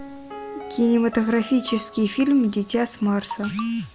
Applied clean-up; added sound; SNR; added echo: none; Piano; 17 dB; none.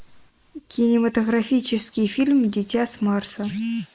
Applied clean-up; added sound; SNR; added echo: neural mask model Resemble Enhance denoiser.